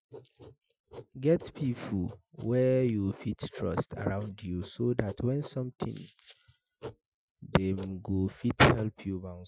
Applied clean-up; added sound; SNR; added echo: classical method Wiener filter.